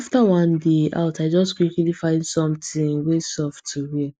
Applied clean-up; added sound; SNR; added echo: neural mask model Resemble Enhance denoiser.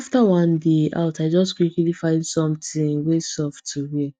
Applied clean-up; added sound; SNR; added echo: neural mask model DeepFilterNet 3.